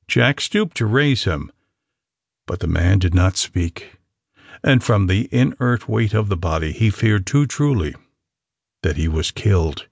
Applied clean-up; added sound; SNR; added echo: none; none; none; none.